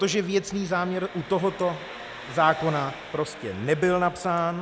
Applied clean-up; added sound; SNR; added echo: none; Engine; 16 dB; none.